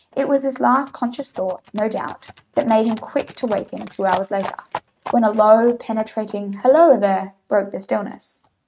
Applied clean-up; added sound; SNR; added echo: neural mask model RNNoise.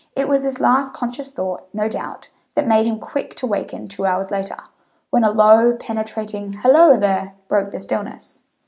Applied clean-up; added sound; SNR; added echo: none; none; none; none.